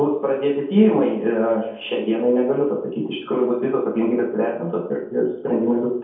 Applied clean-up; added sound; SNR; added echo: none; none; none; reverberation time 0.7 s.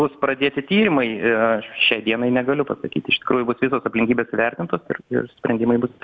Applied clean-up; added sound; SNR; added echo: none; none; none; none.